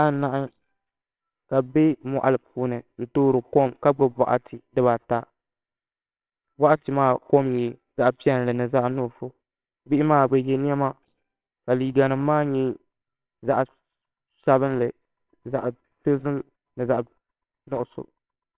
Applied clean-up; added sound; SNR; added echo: neural separator model SepFormer WHAMR!.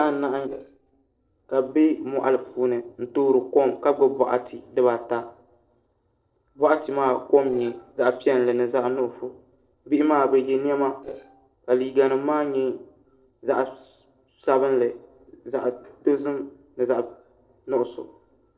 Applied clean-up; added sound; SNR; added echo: neural separator model SepFormer DNS4.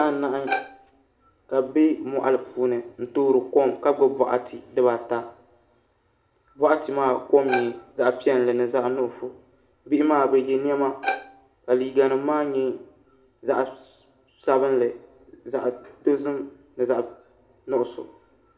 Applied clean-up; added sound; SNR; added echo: none; Bowed string instrument; 8 dB; reverberation time 0.5 s.